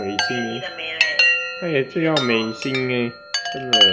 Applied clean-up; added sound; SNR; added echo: none; Chime; -2 dB; none.